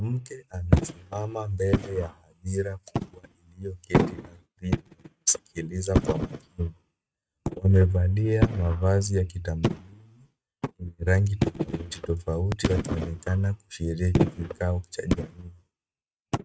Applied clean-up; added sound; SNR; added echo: neural mask model RNNoise.